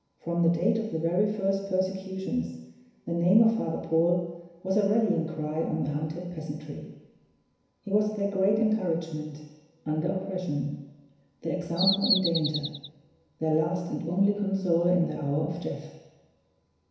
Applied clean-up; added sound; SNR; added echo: none; Bird vocalization, bird call, bird song; 2 dB; reverberation time 1.0 s.